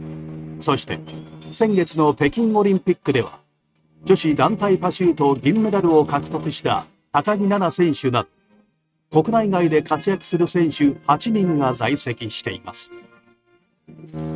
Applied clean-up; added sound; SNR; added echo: neural mask model RNNoise.